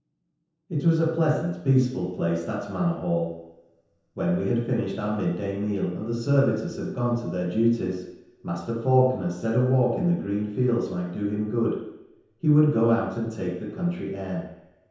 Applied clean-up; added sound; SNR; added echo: none; none; none; reverberation time 0.9 s.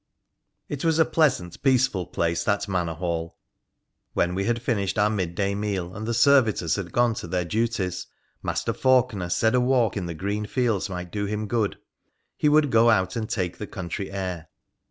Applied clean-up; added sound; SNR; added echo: none; none; none; none.